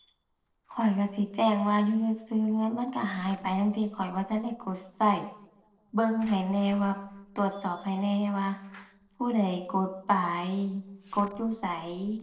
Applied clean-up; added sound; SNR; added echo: neural separator model SepFormer DNS4.